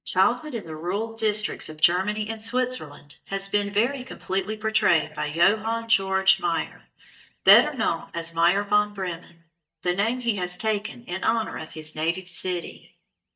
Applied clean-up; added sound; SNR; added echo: neural mask model DeepFilterNet 3.